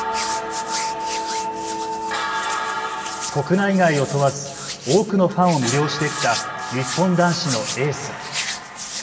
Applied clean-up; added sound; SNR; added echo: none; Hands; 10 dB; reverberation time 2.0 s.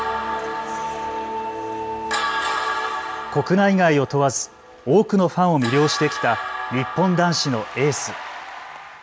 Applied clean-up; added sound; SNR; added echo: none; none; none; none.